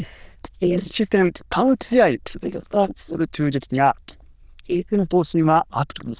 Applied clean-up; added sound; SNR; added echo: neural diffusion model UNIVERSE++.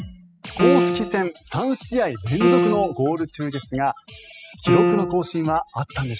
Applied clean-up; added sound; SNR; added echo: classical method spectral subtraction.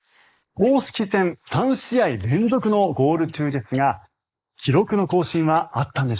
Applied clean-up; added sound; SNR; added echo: neural mask model Resemble Enhance denoiser.